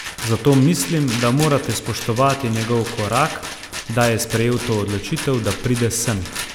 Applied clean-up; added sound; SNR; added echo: none; Rattle; 11 dB; none.